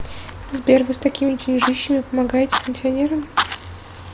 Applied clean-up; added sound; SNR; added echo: none; Fire; 8 dB; none.